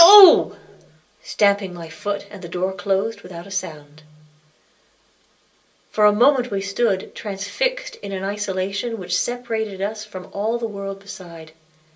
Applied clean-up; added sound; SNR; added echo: none; none; none; reverberation time 0.2 s.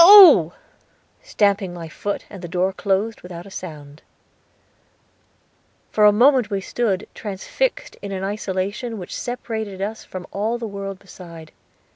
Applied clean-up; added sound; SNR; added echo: none; none; none; none.